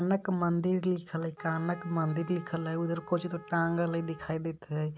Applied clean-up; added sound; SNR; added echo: none; Trumpet; 19 dB; none.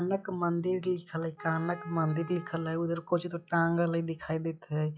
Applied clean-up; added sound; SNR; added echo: classical method log-MMSE.